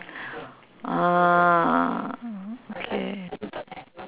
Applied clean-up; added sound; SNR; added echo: none; none; none; none.